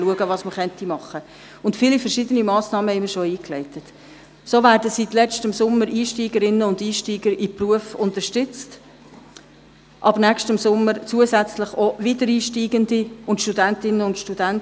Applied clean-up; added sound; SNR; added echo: none; none; none; none.